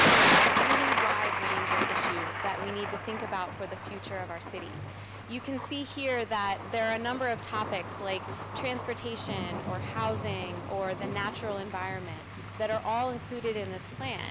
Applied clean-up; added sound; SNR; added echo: none; Thunder; -3 dB; none.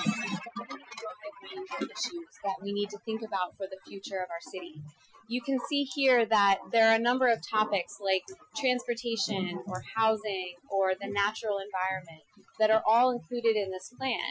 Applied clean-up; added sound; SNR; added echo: classical method Wiener filter.